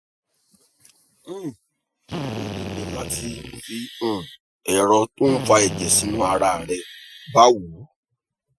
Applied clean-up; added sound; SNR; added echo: classical method Wiener filter.